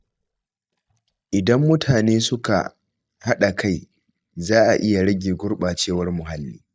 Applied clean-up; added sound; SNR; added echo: neural mask model DeepFilterNet 3.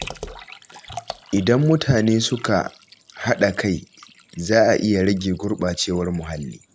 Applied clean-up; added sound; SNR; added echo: none; Liquid; 19 dB; none.